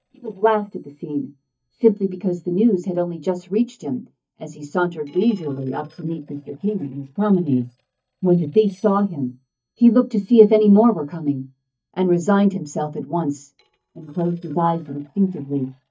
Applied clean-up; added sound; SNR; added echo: neural mask model DeepFilterNet 3.